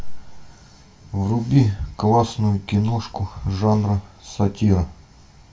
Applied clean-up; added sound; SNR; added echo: none; none; none; reverberation time 0.2 s.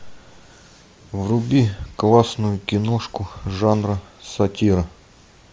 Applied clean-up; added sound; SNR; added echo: none; none; none; none.